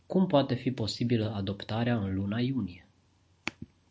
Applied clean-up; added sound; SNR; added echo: none; none; none; none.